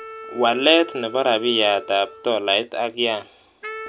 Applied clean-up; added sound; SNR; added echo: none; Wind instrument, woodwind instrument; 17 dB; none.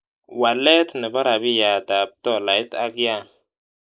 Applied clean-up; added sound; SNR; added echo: neural mask model Resemble Enhance denoiser.